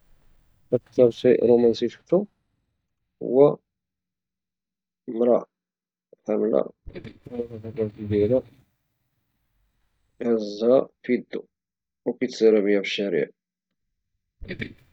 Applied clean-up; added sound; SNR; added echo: neural mask model DeepFilterNet 3.